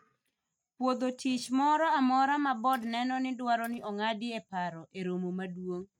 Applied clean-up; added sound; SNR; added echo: neural mask model RNNoise.